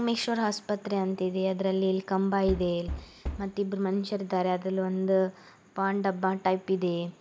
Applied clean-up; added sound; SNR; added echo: none; Knock; 9 dB; none.